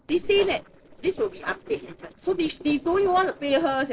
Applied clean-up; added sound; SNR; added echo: neural separator model SepFormer DNS4.